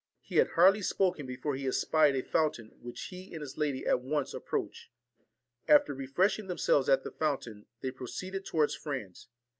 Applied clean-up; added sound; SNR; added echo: none; none; none; none.